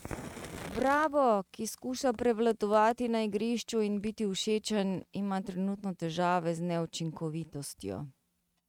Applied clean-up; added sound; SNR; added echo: neural mask model RNNoise.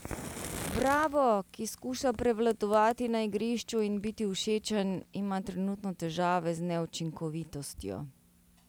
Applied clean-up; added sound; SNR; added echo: none; Fire; 16 dB; none.